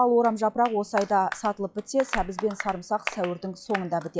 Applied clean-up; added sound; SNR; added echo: classical method log-MMSE.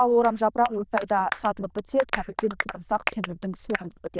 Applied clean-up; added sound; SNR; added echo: neural diffusion model UNIVERSE++.